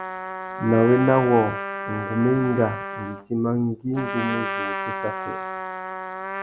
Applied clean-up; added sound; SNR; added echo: none; Trumpet; 7 dB; none.